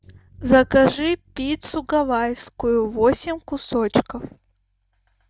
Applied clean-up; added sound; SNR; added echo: neural mask model RNNoise.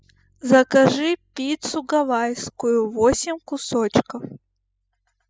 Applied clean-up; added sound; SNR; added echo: classical method spectral subtraction.